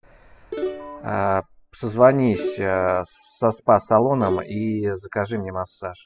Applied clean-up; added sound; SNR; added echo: classical method spectral subtraction.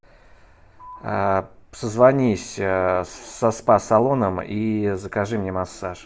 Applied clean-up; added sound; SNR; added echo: none; none; none; none.